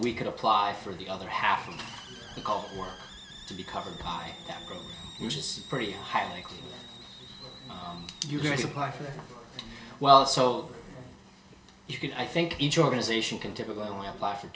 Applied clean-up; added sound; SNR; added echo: none; Hiss; 19 dB; reverberation time 0.5 s.